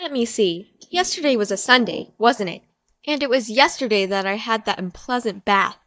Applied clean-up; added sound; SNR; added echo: neural mask model DeepFilterNet 3.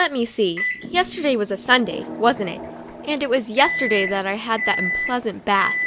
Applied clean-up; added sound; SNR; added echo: none; Microwave oven; 7 dB; none.